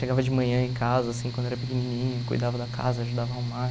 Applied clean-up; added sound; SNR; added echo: none; Mechanical fan; 6 dB; none.